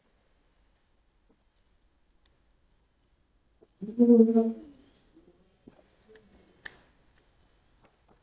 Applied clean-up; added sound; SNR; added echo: neural mask model DeepFilterNet 3.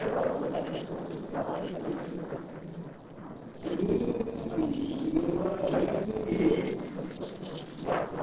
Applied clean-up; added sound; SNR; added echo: neural separator model SepFormer DNS4.